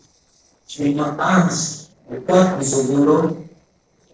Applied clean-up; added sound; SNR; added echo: neural separator model SepFormer DNS4.